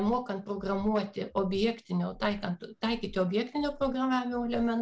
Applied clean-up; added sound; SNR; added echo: none; Breathing; 19 dB; none.